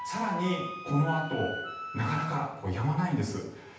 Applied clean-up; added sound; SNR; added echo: none; Wind instrument, woodwind instrument; 8 dB; reverberation time 0.9 s.